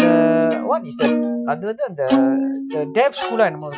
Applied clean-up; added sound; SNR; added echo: classical method Wiener filter.